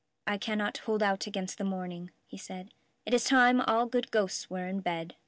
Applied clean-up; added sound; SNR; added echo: none; none; none; none.